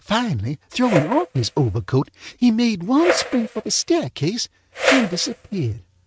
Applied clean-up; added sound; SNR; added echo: neural mask model RNNoise.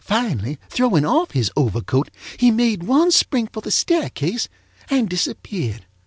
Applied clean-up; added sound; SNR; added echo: none; none; none; none.